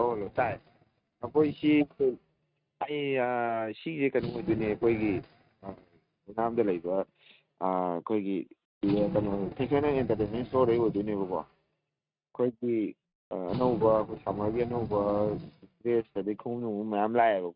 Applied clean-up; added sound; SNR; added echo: neural mask model RNNoise.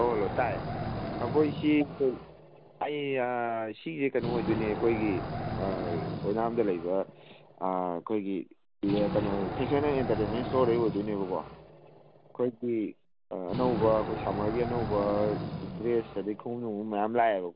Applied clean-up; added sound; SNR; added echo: none; Wild animals; 7 dB; none.